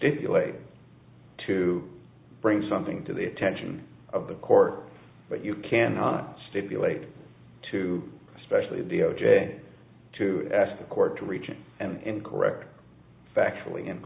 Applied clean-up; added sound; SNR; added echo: none; none; none; none.